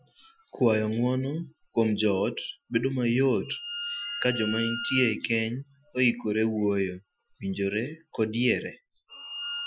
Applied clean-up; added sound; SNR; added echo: classical method Wiener filter.